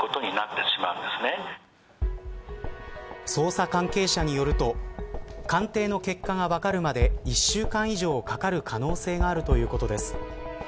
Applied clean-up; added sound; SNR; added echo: none; none; none; none.